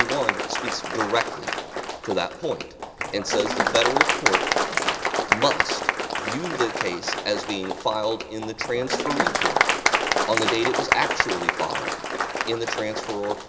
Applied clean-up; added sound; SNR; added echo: none; Applause; -3 dB; none.